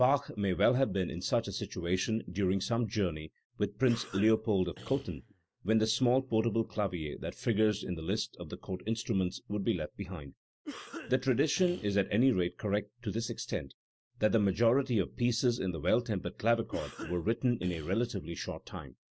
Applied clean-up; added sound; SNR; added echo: none; Cough; 16 dB; none.